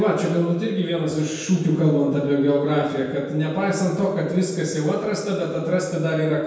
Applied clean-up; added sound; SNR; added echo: none; none; none; reverberation time 1.1 s.